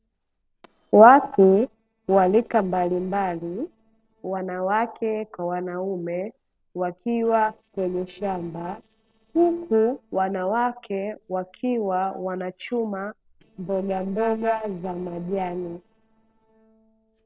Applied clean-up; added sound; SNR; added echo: neural separator model SepFormer DNS4.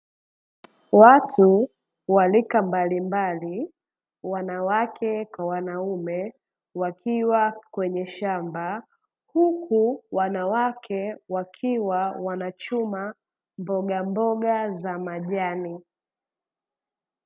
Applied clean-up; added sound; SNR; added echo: none; none; none; none.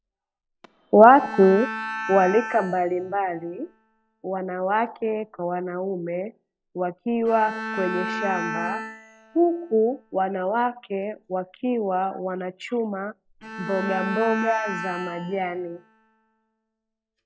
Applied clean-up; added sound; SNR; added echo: classical method log-MMSE.